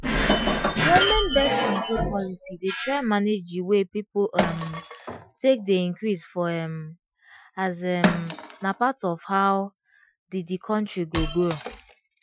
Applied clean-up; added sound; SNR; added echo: classical method Wiener filter.